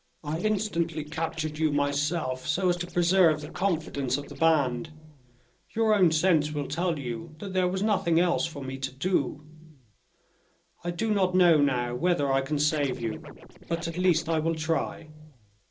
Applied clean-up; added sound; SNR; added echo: neural separator model SepFormer DNS4.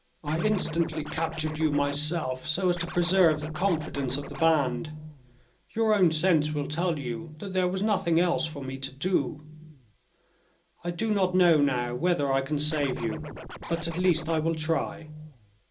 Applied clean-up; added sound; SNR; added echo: none; Scratching (performance technique); 11 dB; reverberation time 0.2 s.